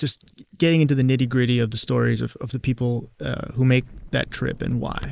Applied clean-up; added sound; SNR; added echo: neural mask model Resemble Enhance denoiser.